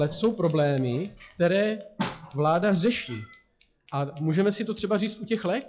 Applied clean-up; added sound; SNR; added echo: classical method log-MMSE.